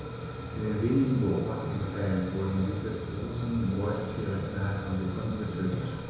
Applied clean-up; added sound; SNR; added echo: none; none; none; reverberation time 1.0 s.